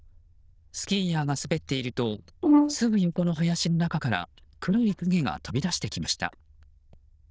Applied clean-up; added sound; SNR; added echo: neural diffusion model UNIVERSE++.